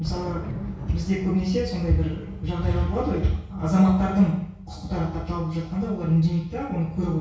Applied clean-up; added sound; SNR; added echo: none; Fireworks; 14 dB; reverberation time 0.6 s.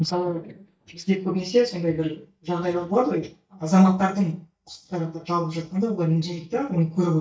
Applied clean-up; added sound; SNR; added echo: neural mask model DeepFilterNet 3.